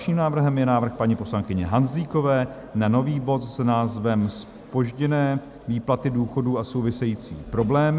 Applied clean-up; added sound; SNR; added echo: none; none; none; none.